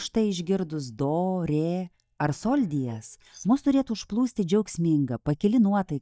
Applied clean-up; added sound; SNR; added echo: neural mask model DeepFilterNet 3.